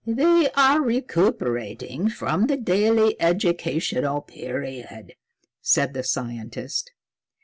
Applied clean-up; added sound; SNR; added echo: none; none; none; none.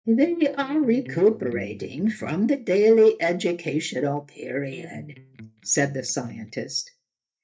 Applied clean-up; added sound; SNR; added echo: neural mask model DeepFilterNet 3.